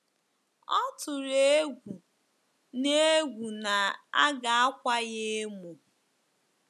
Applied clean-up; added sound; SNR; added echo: none; none; none; none.